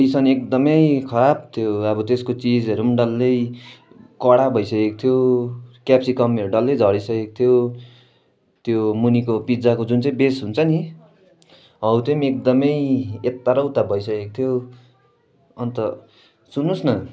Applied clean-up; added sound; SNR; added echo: none; none; none; none.